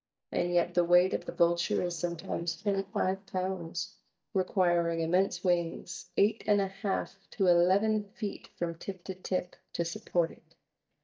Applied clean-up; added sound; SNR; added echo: neural mask model DeepFilterNet 3.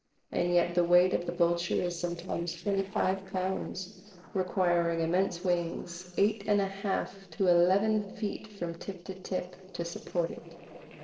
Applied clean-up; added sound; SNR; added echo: neural separator model SepFormer DNS4.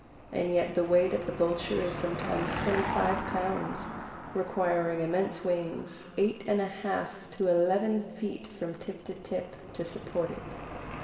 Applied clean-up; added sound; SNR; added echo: none; Car passing by / Engine; 9 dB; reverberation time 2.2 s.